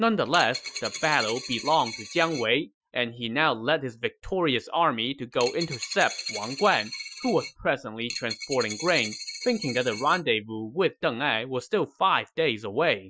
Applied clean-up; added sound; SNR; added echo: classical method Wiener filter.